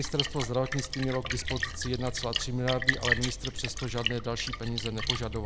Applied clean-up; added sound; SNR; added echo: none; Splash, splatter; 1 dB; none.